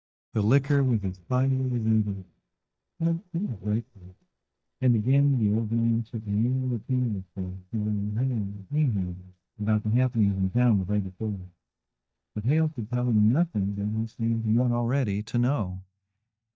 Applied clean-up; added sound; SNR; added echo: neural mask model DeepFilterNet 3.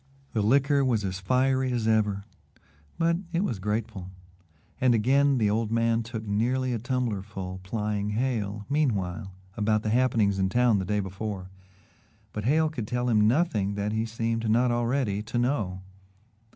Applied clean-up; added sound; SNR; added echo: none; none; none; none.